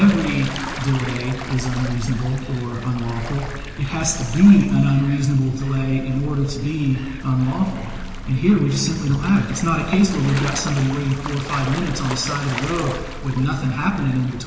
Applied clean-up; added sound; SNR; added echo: none; Gull, seagull / Waves, surf; 14 dB; reverberation time 1.9 s.